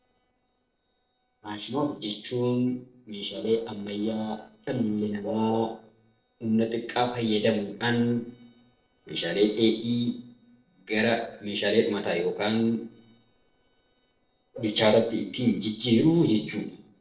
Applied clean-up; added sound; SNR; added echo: neural separator model SepFormer DNS4.